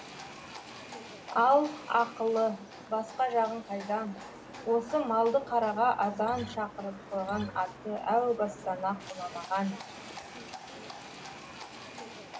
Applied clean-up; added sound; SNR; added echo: none; Acoustic guitar + Livestock, farm animals, working animals; 14 dB; none.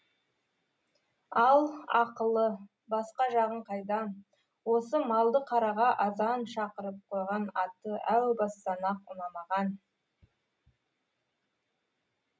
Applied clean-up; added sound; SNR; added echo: none; none; none; none.